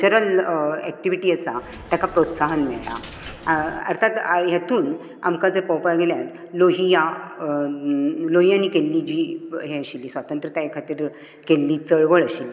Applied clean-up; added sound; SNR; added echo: none; Coin (dropping); 18 dB; none.